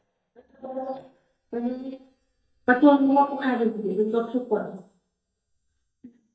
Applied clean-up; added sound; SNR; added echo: neural mask model DeepFilterNet 3.